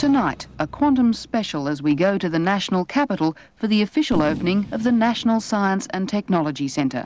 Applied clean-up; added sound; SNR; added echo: none; Fireworks; 17 dB; none.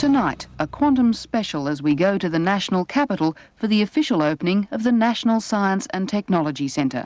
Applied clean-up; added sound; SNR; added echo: none; none; none; none.